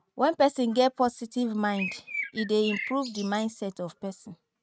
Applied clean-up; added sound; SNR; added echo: neural mask model RNNoise.